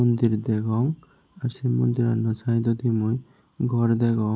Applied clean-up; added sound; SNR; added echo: none; none; none; none.